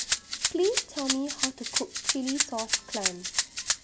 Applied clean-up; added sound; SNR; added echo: none; Rattle (instrument); -3 dB; none.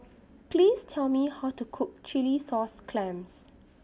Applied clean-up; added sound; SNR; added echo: none; none; none; none.